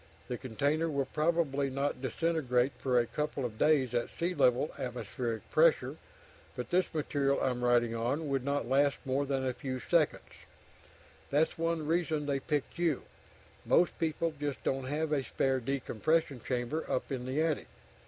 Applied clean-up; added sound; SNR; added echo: none; none; none; none.